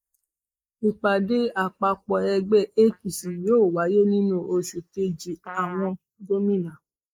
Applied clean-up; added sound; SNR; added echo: neural mask model Resemble Enhance denoiser.